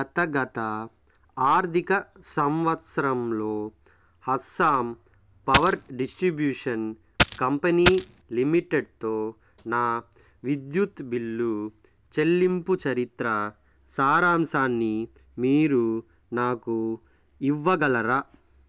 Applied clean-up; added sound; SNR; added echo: none; Coin (dropping); -2 dB; none.